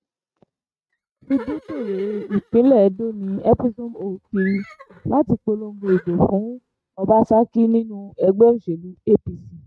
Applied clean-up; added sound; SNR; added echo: neural mask model RNNoise.